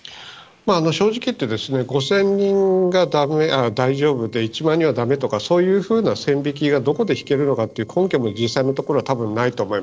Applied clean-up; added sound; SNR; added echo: neural separator model SepFormer DNS4.